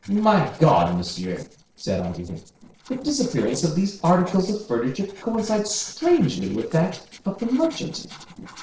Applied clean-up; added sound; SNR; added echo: neural separator model SepFormer DNS4.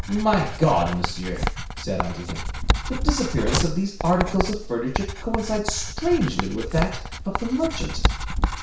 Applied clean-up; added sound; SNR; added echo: none; Writing; 1 dB; reverberation time 0.6 s.